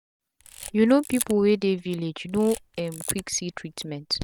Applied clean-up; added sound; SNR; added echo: none; Camera; 14 dB; none.